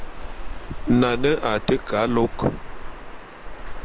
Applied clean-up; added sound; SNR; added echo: none; Water; 6 dB; none.